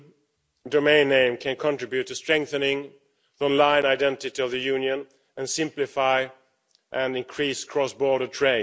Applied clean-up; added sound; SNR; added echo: none; none; none; none.